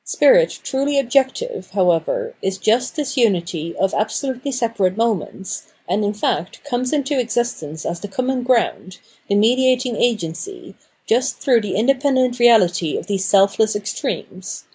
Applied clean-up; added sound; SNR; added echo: none; none; none; none.